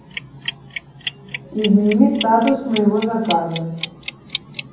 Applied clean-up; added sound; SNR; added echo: none; Clock; 12 dB; reverberation time 1.2 s.